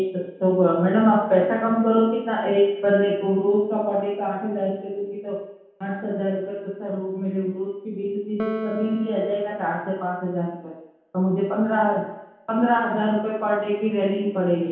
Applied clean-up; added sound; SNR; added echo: none; Piano; 13 dB; reverberation time 0.8 s.